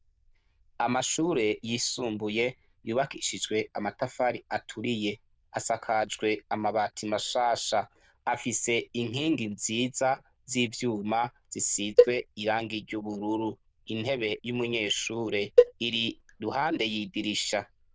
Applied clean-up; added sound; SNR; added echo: neural diffusion model UNIVERSE++.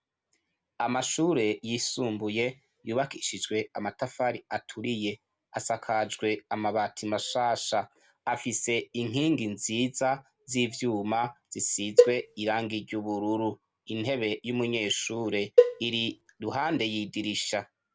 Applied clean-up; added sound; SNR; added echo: none; Cowbell; -5 dB; none.